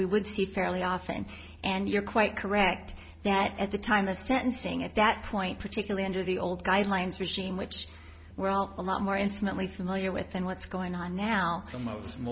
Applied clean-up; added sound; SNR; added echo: none; none; none; none.